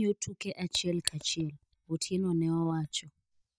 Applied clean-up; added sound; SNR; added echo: neural mask model DeepFilterNet 3.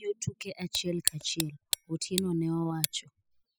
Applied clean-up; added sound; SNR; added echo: classical method spectral subtraction.